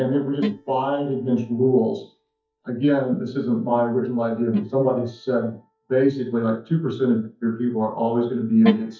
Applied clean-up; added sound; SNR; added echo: neural mask model DeepFilterNet 3.